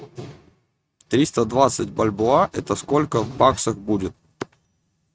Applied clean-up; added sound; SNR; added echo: neural mask model RNNoise.